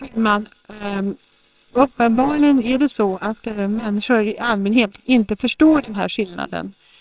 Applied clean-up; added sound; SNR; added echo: neural separator model SepFormer WHAMR!.